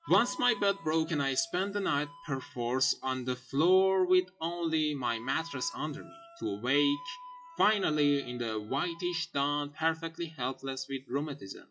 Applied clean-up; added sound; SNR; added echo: classical method WPE with log-MMSE.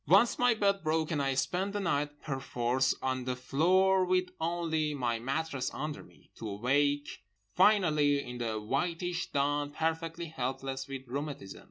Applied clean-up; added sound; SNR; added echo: none; none; none; none.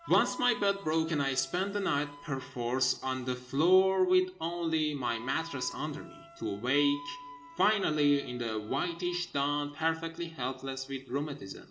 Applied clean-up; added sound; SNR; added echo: none; Wind instrument, woodwind instrument; 20 dB; reverberation time 1.5 s.